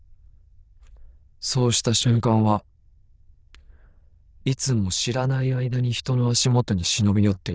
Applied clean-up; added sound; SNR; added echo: neural diffusion model UNIVERSE++.